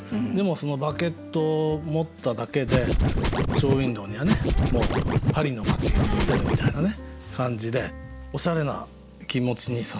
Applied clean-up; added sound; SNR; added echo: none; Scratching (performance technique); -4 dB; none.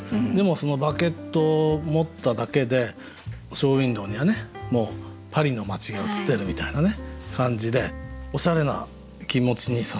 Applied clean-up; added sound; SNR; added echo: none; none; none; none.